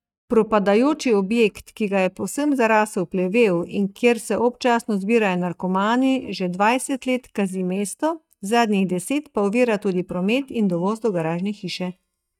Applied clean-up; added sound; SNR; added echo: neural mask model DeepFilterNet 3.